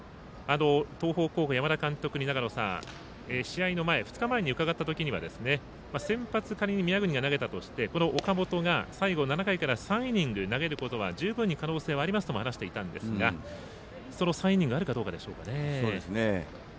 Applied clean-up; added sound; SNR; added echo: none; none; none; none.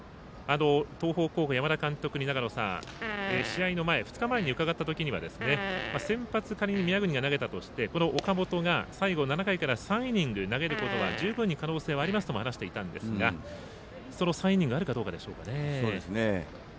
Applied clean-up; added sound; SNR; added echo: none; Fart; 8 dB; none.